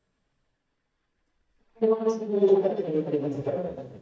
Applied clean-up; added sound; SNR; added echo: neural mask model DeepFilterNet 3.